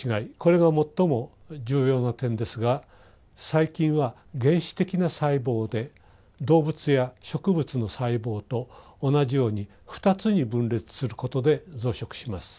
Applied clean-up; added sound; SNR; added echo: none; none; none; none.